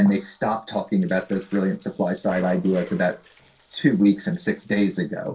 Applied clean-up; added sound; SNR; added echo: neural separator model SepFormer DNS4.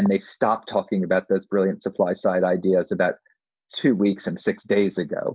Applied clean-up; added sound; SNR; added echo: none; none; none; none.